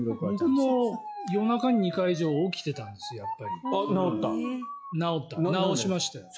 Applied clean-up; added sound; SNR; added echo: classical method log-MMSE.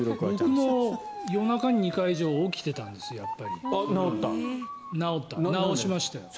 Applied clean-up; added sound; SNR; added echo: none; Motor vehicle (road) / Siren; 13 dB; none.